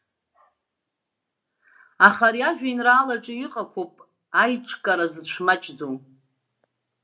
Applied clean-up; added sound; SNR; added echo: none; none; none; none.